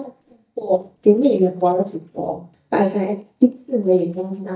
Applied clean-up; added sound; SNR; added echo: neural mask model DeepFilterNet 3.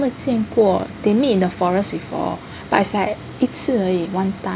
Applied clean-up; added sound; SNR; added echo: none; none; none; none.